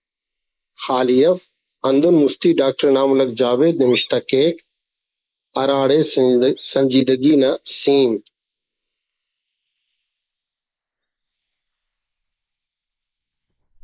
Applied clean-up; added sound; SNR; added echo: neural mask model Resemble Enhance denoiser.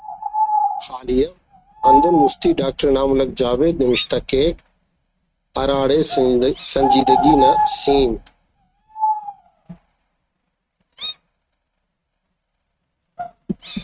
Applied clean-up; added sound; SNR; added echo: neural mask model RNNoise.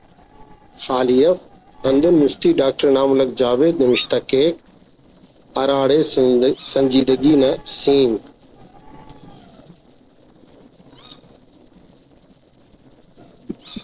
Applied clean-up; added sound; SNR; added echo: neural separator model SepFormer DNS4.